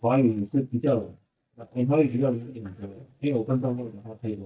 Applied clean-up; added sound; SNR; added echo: neural mask model DeepFilterNet 3.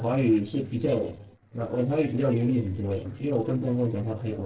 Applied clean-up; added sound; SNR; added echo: neural separator model SepFormer DNS4.